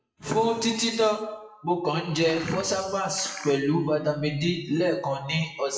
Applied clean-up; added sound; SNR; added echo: classical method WPE with log-MMSE.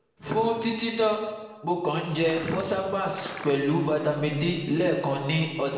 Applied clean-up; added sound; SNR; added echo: none; Liquid; 14 dB; reverberation time 1.2 s.